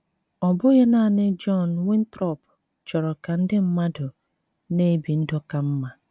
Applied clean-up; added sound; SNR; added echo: none; none; none; none.